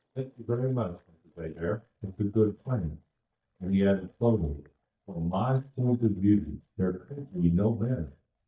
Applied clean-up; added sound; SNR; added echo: neural mask model DeepFilterNet 3.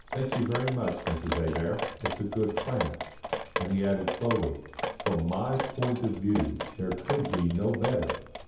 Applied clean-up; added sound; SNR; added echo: none; Drip; 5 dB; reverberation time 0.8 s.